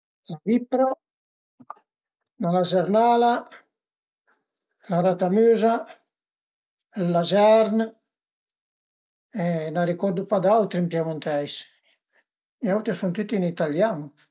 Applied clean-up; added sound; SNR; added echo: none; none; none; none.